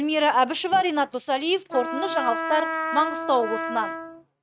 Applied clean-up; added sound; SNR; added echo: neural mask model RNNoise.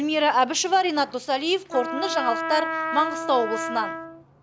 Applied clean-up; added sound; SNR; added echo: none; Trumpet; 7 dB; none.